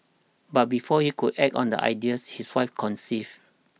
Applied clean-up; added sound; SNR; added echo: none; none; none; none.